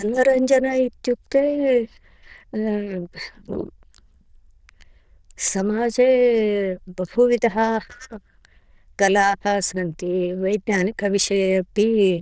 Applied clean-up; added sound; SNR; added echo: neural diffusion model UNIVERSE++.